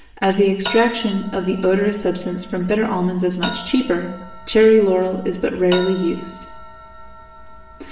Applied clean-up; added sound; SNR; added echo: none; Bell; 15 dB; reverberation time 0.8 s.